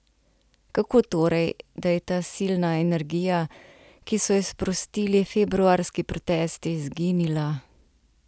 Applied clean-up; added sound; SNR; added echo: none; none; none; none.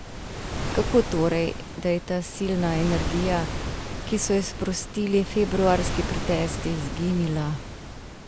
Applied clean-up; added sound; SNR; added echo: none; Waves, surf; 5 dB; none.